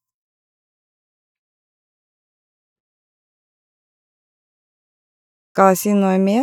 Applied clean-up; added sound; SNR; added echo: neural mask model DeepFilterNet 3.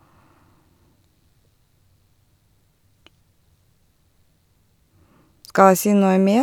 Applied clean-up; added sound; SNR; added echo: none; none; none; none.